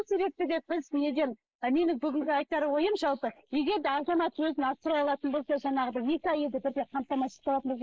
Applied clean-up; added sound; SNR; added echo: neural mask model Resemble Enhance denoiser.